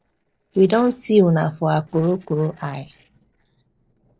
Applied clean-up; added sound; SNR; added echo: neural separator model SepFormer DNS4.